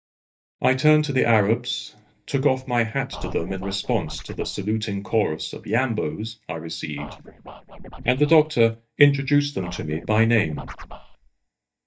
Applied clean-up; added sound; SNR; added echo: neural mask model DeepFilterNet 3.